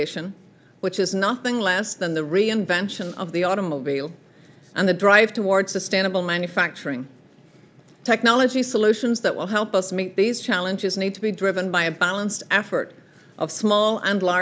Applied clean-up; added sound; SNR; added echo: none; none; none; none.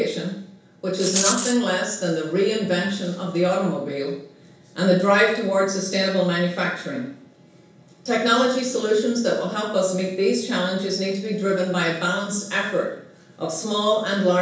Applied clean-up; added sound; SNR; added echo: none; Rattle; 2 dB; reverberation time 0.7 s.